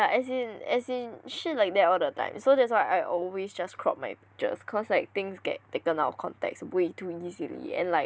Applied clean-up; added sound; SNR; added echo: none; none; none; none.